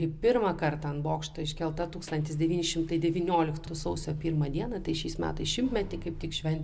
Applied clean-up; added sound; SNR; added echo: none; none; none; none.